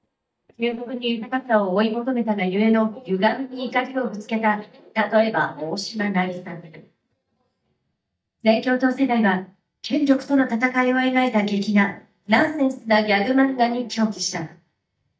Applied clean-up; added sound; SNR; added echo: neural mask model DeepFilterNet 3.